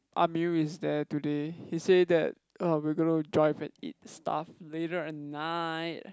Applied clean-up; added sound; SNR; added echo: none; none; none; none.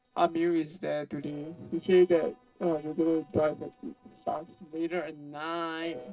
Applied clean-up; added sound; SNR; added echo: neural separator model SepFormer DNS4.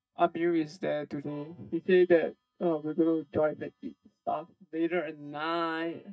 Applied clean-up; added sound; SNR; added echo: neural mask model DeepFilterNet 3.